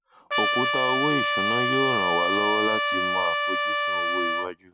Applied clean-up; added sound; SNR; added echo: none; Trumpet; -4 dB; none.